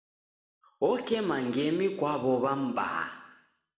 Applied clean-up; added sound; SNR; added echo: none; none; none; reverberation time 1.0 s.